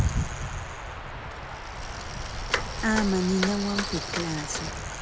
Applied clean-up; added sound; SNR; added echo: none; Stream / Chirp, tweet / Wind + Bicycle; 0 dB; none.